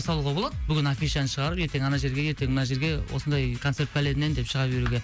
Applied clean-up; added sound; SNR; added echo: none; none; none; none.